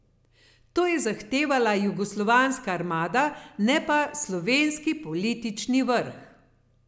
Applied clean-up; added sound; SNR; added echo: none; none; none; none.